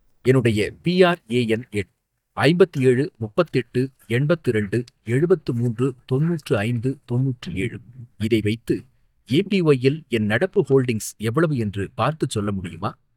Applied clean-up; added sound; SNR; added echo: neural mask model DeepFilterNet 3.